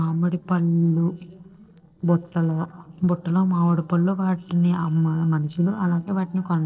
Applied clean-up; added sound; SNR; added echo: neural separator model SepFormer DNS4.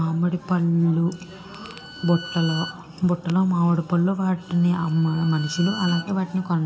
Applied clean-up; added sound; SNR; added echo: none; Bowed string instrument; 17 dB; reverberation time 2.1 s.